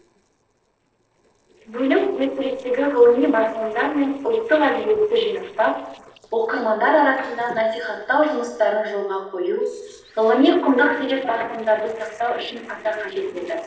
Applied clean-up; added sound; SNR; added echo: neural separator model SepFormer DNS4.